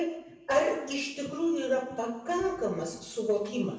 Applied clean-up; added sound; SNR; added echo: none; none; none; reverberation time 0.9 s.